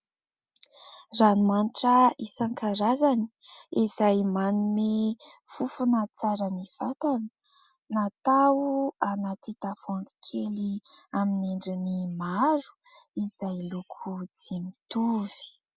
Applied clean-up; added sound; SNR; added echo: none; none; none; none.